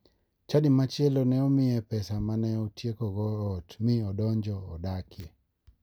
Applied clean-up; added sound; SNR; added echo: none; none; none; none.